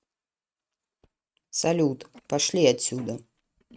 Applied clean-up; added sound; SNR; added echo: neural mask model RNNoise.